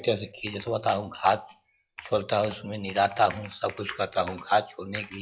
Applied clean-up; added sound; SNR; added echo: classical method log-MMSE.